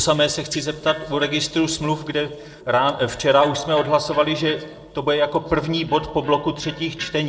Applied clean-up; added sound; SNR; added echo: neural separator model SepFormer DNS4.